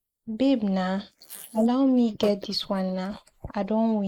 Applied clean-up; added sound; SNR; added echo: neural mask model Resemble Enhance denoiser.